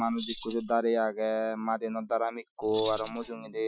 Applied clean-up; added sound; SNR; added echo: classical method Wiener filter.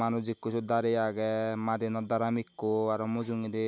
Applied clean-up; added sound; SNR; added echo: none; none; none; none.